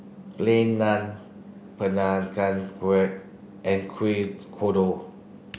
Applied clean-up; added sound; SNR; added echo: none; none; none; none.